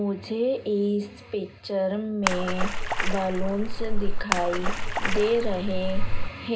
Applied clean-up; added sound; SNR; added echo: none; Splash, splatter; -5 dB; reverberation time 0.2 s.